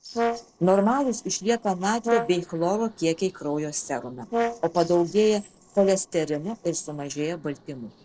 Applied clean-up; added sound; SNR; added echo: neural separator model SepFormer DNS4.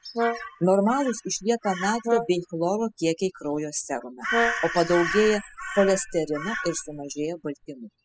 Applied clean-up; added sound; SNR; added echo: classical method spectral subtraction.